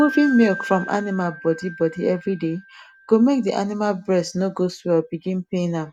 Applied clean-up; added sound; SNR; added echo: none; Wind chime; 15 dB; none.